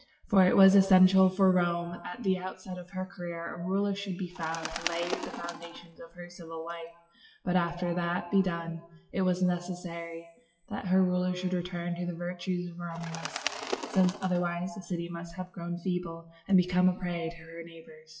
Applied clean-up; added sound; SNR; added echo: classical method WPE with log-MMSE.